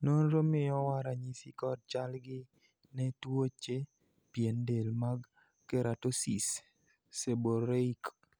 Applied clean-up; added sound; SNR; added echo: none; none; none; none.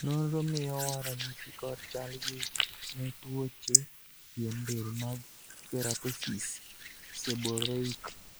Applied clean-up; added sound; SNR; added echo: neural mask model Resemble Enhance denoiser.